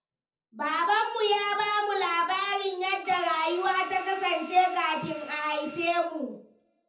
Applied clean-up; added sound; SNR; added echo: none; Drill; 17 dB; reverberation time 0.5 s.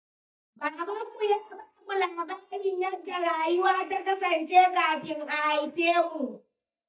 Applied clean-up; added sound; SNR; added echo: neural mask model DeepFilterNet 3.